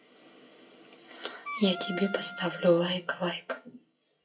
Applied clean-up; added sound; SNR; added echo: classical method WPE with log-MMSE.